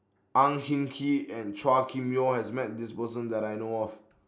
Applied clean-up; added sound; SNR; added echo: none; none; none; none.